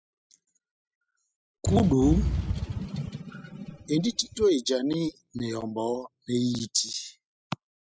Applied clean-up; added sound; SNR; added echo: classical method spectral subtraction.